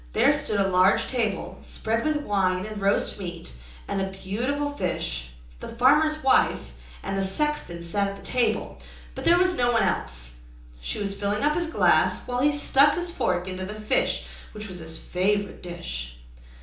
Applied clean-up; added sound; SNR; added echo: none; none; none; reverberation time 1.2 s.